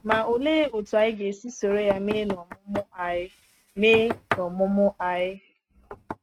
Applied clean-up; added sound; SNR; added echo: neural mask model RNNoise.